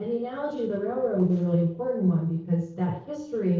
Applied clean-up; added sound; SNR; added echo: neural separator model SepFormer DNS4.